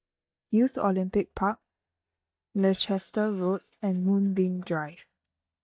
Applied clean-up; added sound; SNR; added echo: neural mask model DeepFilterNet 3.